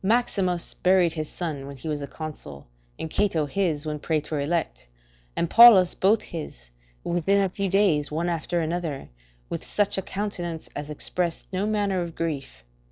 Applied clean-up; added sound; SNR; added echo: neural separator model SepFormer DNS4.